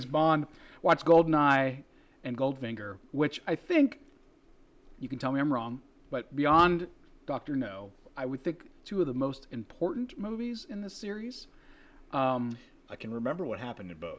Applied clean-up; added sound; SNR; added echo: none; none; none; none.